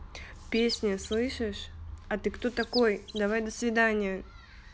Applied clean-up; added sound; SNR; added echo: none; Chirp, tweet; 12 dB; none.